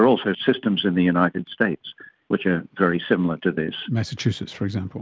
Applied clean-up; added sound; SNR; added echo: none; none; none; none.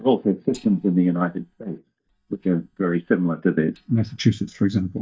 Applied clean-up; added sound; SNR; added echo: neural mask model DeepFilterNet 3.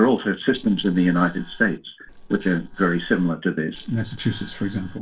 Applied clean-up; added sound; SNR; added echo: neural separator model SepFormer DNS4.